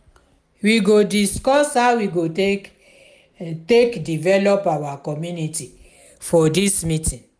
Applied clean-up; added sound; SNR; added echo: none; none; none; none.